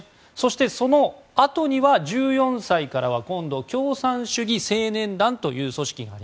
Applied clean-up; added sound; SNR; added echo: none; none; none; none.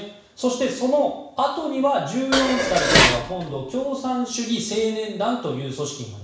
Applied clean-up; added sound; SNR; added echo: none; Dishes, pots, and pans; -3 dB; reverberation time 0.7 s.